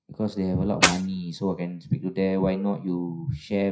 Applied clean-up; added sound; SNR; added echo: classical method WPE with log-MMSE.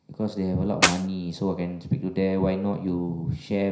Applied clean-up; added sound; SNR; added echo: none; Clapping; -3 dB; reverberation time 0.5 s.